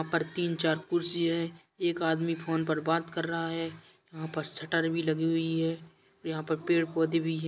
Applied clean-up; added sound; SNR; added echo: none; none; none; none.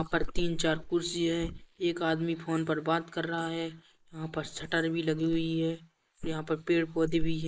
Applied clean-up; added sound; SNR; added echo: neural mask model Resemble Enhance denoiser.